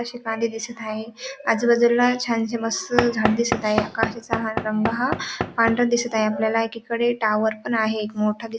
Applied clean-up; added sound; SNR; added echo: none; Knock / Wood; 5 dB; none.